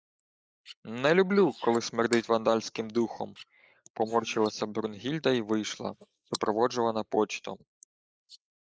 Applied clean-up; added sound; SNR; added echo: neural mask model Resemble Enhance denoiser.